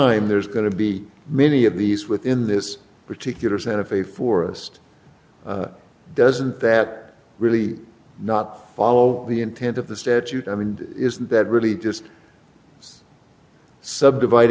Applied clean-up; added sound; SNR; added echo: none; none; none; none.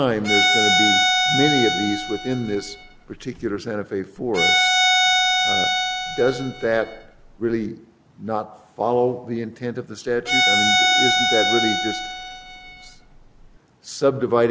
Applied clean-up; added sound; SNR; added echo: none; Bowed string instrument; -4 dB; none.